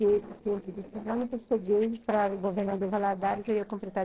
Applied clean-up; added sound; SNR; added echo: neural separator model SepFormer DNS4.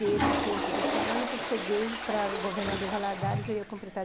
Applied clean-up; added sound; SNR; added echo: none; Toilet flush / Water; -1 dB; none.